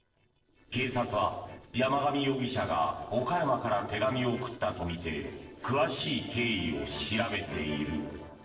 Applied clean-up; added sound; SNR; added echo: neural separator model SepFormer DNS4.